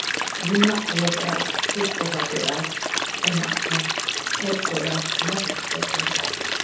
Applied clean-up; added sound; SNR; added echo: none; Stream; -3 dB; reverberation time 0.7 s.